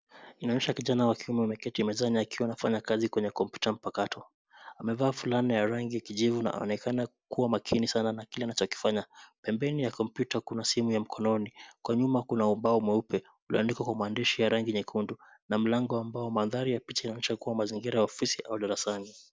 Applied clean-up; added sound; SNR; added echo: none; none; none; none.